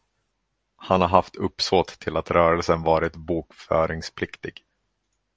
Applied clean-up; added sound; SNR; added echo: none; none; none; none.